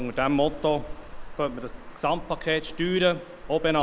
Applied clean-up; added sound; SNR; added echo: none; Water; 11 dB; none.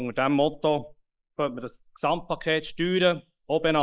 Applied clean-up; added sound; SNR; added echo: neural mask model Resemble Enhance denoiser.